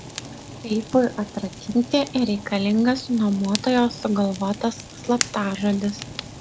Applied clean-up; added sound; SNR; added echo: none; Fire; 12 dB; none.